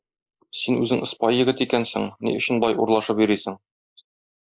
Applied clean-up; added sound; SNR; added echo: neural mask model Resemble Enhance denoiser.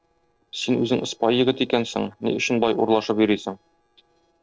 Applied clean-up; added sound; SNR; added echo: neural separator model SepFormer DNS4.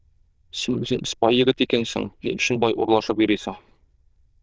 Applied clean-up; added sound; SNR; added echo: neural diffusion model UNIVERSE++.